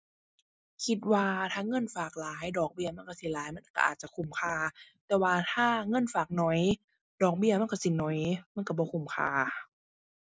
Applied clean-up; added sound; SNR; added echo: neural mask model Resemble Enhance denoiser.